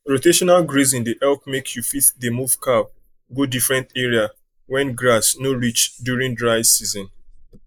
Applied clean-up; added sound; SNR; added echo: neural mask model Resemble Enhance denoiser.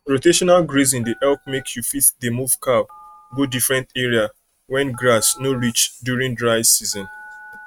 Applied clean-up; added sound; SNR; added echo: neural mask model RNNoise.